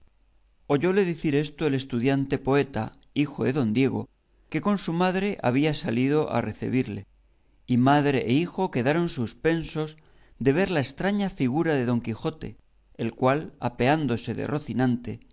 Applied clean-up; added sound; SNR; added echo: none; none; none; none.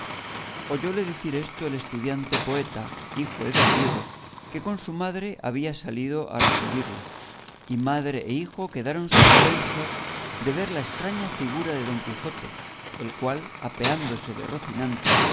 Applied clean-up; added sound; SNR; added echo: none; Hiss; -3 dB; none.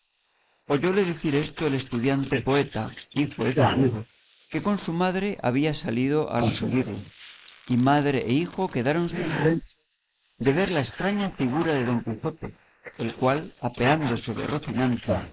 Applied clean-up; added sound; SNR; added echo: neural mask model Resemble Enhance denoiser.